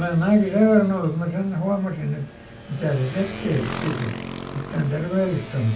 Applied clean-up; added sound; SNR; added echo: none; Motorcycle; 12 dB; reverberation time 0.2 s.